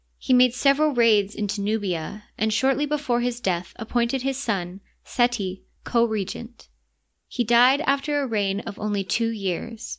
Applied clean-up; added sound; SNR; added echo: none; none; none; none.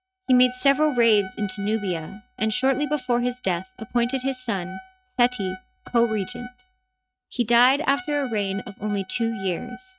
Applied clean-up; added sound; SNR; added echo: neural mask model RNNoise.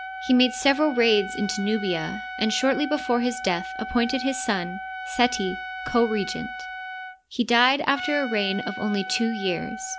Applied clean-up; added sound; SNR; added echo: none; Trumpet; 10 dB; none.